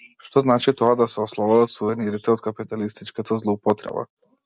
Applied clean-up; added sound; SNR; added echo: none; none; none; none.